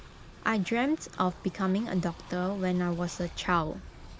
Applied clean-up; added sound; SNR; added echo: none; Train; 16 dB; none.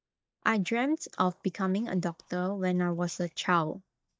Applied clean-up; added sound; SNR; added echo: neural mask model DeepFilterNet 3.